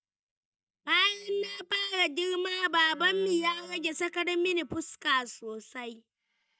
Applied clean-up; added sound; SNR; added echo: neural mask model DeepFilterNet 3.